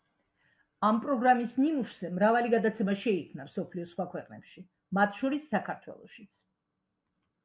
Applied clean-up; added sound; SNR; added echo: none; none; none; none.